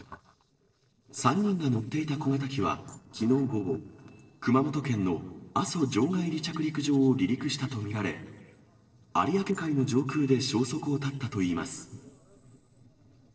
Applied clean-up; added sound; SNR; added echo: neural separator model SepFormer DNS4.